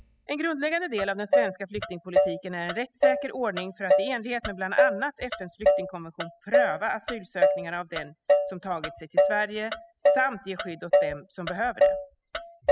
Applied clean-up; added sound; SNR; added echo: classical method spectral subtraction.